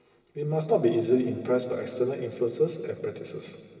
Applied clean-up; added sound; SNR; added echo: none; none; none; reverberation time 2.3 s.